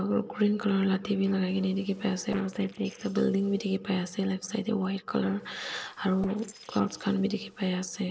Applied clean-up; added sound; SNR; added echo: neural separator model SepFormer DNS4.